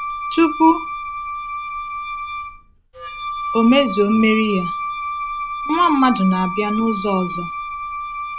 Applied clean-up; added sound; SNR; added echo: none; Wind instrument, woodwind instrument; 6 dB; none.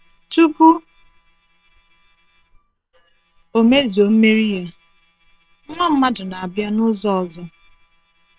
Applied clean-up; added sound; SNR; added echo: neural separator model SepFormer WHAM!.